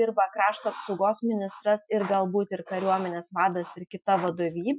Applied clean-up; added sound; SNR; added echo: classical method Wiener filter.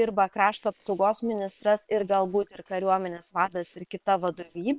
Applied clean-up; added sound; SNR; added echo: neural separator model SepFormer WHAM!.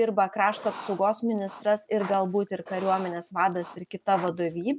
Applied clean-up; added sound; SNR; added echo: none; Writing; 16 dB; none.